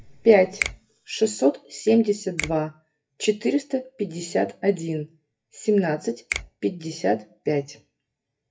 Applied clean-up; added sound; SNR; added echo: classical method WPE with log-MMSE.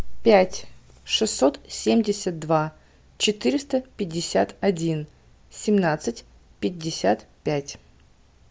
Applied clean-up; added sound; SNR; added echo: none; none; none; none.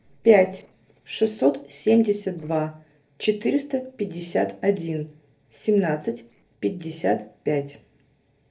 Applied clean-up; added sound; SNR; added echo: neural separator model SepFormer DNS4.